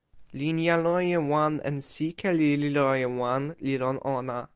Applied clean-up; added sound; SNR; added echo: none; none; none; none.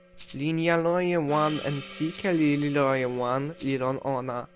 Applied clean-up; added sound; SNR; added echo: none; Gong + Rattle (instrument); 19 dB; none.